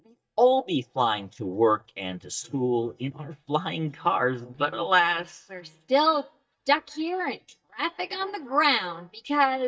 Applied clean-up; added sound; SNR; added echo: neural mask model DeepFilterNet 3.